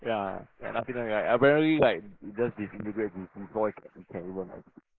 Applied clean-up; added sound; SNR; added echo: neural mask model Resemble Enhance denoiser.